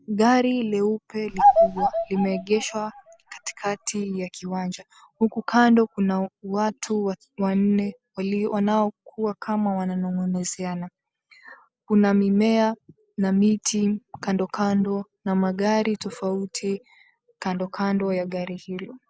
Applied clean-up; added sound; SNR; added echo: none; Bird vocalization, bird call, bird song; -1 dB; none.